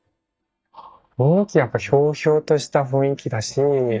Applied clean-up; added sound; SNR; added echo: neural mask model DeepFilterNet 3.